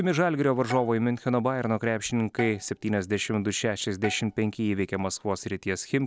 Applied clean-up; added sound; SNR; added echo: none; Bowed string instrument; 18 dB; none.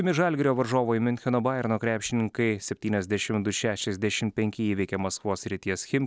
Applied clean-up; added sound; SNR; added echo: none; none; none; none.